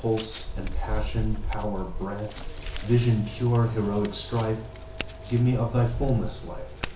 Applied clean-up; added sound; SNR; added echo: none; Scissors; 5 dB; reverberation time 0.7 s.